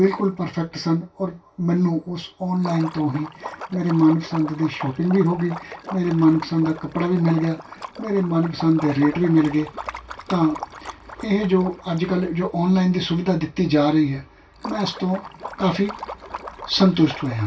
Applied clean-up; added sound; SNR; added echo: none; Liquid; 15 dB; reverberation time 0.2 s.